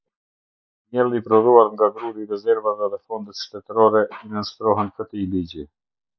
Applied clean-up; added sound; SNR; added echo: neural mask model DeepFilterNet 3.